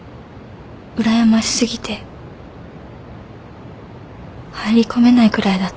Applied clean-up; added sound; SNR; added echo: none; none; none; none.